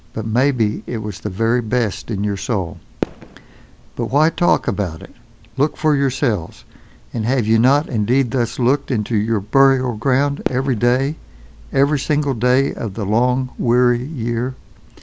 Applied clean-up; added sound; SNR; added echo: none; Fireworks; 14 dB; none.